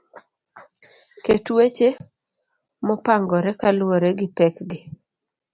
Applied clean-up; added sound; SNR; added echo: none; none; none; none.